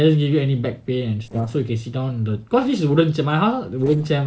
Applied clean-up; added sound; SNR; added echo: neural separator model SepFormer DNS4.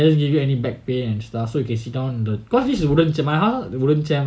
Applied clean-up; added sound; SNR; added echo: none; none; none; none.